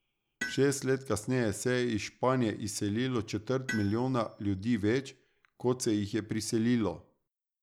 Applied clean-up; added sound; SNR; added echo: none; Tools; 17 dB; none.